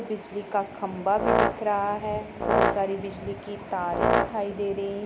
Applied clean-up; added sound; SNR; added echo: none; Brass instrument; -2 dB; none.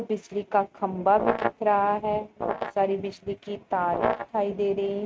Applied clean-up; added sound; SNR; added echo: neural mask model RNNoise.